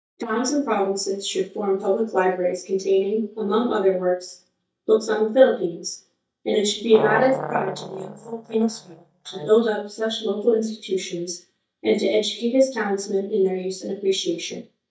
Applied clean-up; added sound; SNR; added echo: neural mask model DeepFilterNet 3.